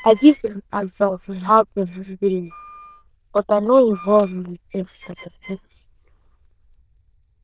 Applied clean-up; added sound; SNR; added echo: neural diffusion model UNIVERSE++.